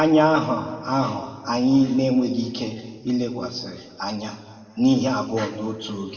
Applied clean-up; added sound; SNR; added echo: none; none; none; reverberation time 1.6 s.